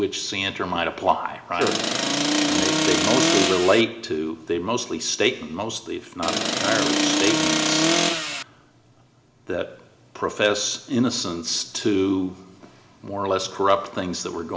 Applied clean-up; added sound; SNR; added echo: none; Accelerating, revving, vroom; -4 dB; reverberation time 0.8 s.